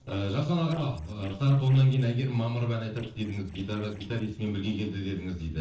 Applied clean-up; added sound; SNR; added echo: neural separator model SepFormer DNS4.